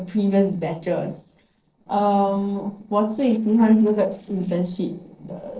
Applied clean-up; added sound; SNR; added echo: neural separator model SepFormer DNS4.